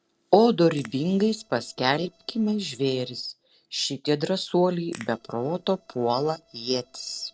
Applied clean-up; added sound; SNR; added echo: neural separator model SepFormer DNS4.